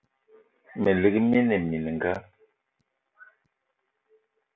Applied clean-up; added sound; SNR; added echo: none; none; none; none.